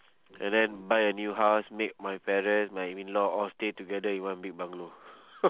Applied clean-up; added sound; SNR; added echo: none; none; none; none.